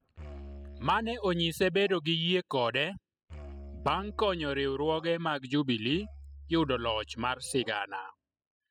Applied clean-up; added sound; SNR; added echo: classical method spectral subtraction.